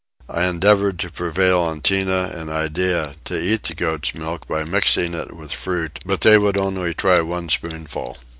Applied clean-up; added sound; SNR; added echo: none; none; none; none.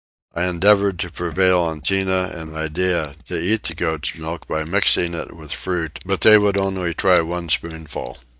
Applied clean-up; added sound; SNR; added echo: neural mask model DeepFilterNet 3.